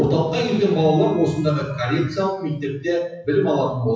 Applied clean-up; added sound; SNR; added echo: classical method WPE with log-MMSE.